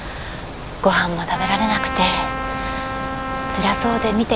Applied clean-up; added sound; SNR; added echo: none; Trumpet; 6 dB; none.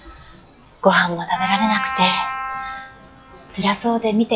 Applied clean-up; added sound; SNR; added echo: classical method log-MMSE.